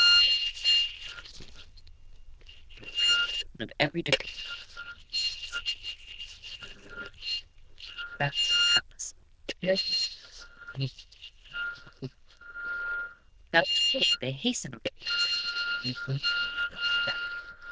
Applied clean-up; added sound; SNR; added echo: neural diffusion model UNIVERSE++.